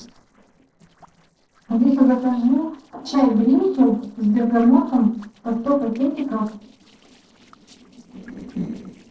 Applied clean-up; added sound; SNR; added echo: neural separator model SepFormer DNS4.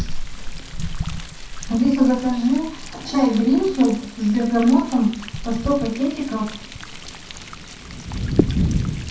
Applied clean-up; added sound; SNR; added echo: none; Thunder; 5 dB; reverberation time 0.6 s.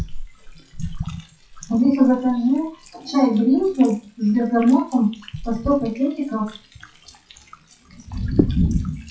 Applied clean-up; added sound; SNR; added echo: classical method WPE with log-MMSE.